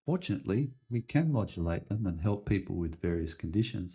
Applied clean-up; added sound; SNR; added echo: neural mask model DeepFilterNet 3.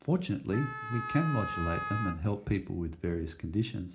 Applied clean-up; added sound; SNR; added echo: none; Wind instrument, woodwind instrument; 6 dB; reverberation time 0.4 s.